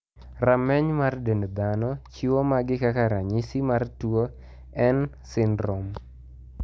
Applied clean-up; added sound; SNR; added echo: none; none; none; none.